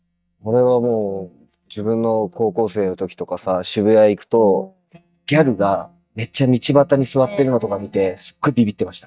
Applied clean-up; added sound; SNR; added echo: neural mask model DeepFilterNet 3.